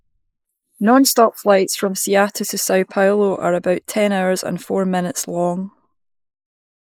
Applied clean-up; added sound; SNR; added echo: neural mask model Resemble Enhance denoiser.